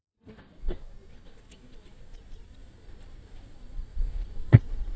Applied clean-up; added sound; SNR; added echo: neural mask model DeepFilterNet 3.